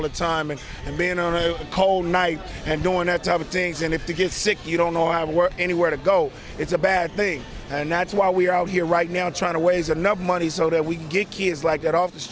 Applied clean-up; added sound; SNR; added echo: none; none; none; none.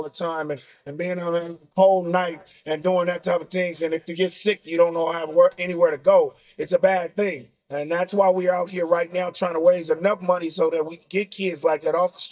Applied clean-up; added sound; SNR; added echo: neural mask model DeepFilterNet 3.